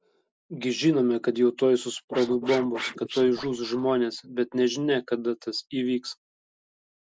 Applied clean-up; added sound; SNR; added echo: neural mask model Resemble Enhance denoiser.